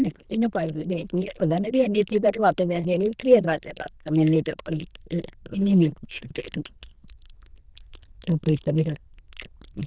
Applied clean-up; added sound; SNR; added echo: neural diffusion model UNIVERSE++.